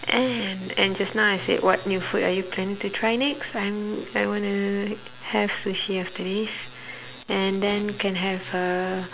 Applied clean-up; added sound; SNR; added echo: none; none; none; none.